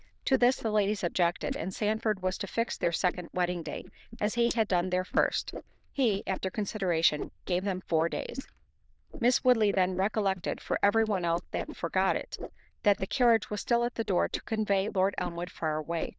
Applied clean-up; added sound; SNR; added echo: neural diffusion model UNIVERSE++.